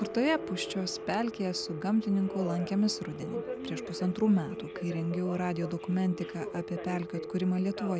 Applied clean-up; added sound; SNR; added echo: none; Telephone + Subway, metro, underground; 9 dB; none.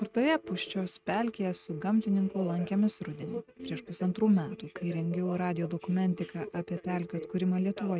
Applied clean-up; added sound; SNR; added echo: neural mask model RNNoise.